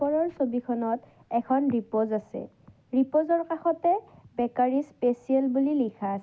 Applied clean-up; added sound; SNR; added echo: none; none; none; none.